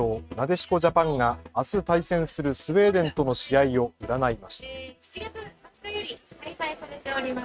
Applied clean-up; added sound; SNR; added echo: neural mask model RNNoise.